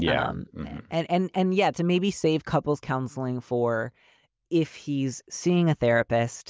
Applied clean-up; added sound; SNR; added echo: none; none; none; none.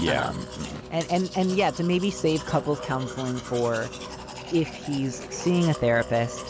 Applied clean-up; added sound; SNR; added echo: none; Musical instrument + Domestic sounds, home sounds; 11 dB; none.